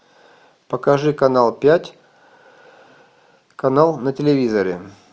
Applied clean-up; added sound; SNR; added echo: none; none; none; none.